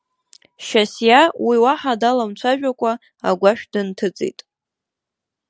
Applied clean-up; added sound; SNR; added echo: none; none; none; none.